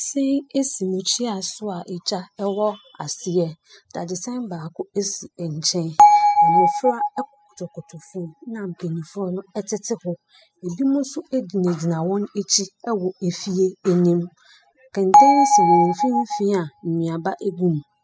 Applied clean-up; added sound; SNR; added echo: classical method spectral subtraction.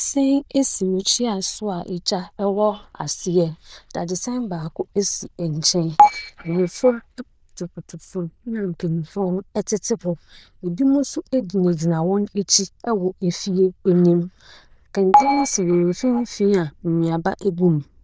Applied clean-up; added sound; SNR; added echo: neural diffusion model UNIVERSE++.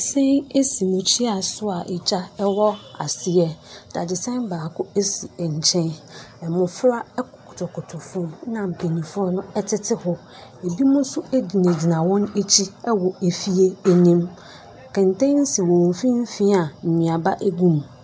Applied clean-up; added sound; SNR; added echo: none; none; none; none.